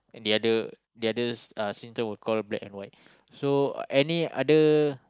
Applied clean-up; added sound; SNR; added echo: neural mask model Resemble Enhance denoiser.